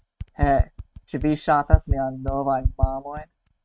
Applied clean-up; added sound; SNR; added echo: neural mask model RNNoise.